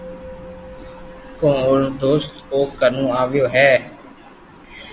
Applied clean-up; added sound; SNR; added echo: none; Musical instrument + Wind; 20 dB; none.